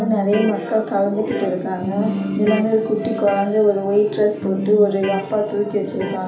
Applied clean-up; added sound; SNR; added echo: none; Electric guitar; 8 dB; reverberation time 0.4 s.